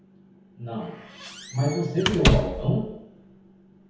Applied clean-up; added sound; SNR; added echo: none; Squeak / Slam; 0 dB; reverberation time 1.0 s.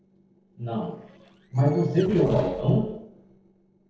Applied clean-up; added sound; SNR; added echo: neural separator model SepFormer DNS4.